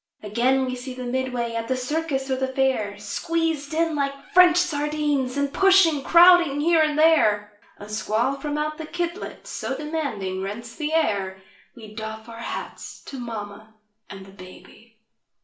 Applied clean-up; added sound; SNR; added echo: none; none; none; reverberation time 0.4 s.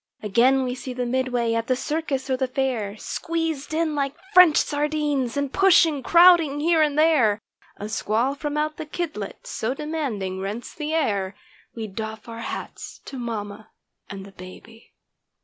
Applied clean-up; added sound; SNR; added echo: none; none; none; none.